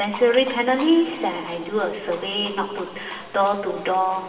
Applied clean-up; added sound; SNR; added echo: none; Livestock, farm animals, working animals; 18 dB; reverberation time 2.2 s.